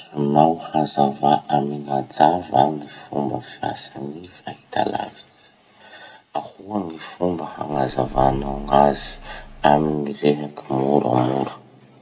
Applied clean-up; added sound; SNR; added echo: none; Engine starting / Car; 14 dB; reverberation time 1.4 s.